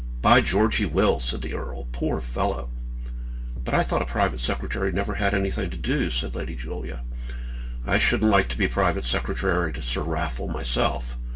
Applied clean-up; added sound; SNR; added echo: none; Bass drum; 18 dB; reverberation time 0.1 s.